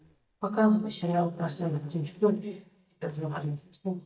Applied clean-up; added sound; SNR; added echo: neural mask model DeepFilterNet 3.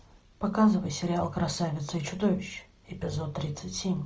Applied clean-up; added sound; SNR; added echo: none; none; none; none.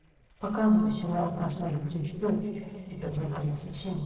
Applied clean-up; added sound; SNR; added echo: neural separator model SepFormer DNS4.